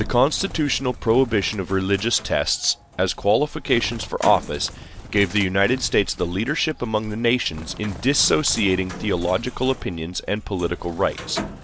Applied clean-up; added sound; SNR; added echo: none; Bird; 15 dB; none.